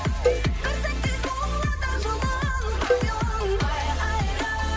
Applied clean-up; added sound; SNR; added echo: none; Cowbell; 7 dB; reverberation time 0.5 s.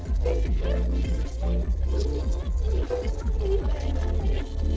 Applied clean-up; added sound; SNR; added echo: neural separator model SepFormer DNS4.